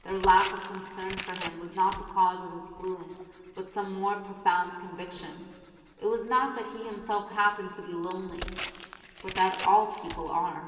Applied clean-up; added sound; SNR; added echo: none; Tearing; 13 dB; reverberation time 2.6 s.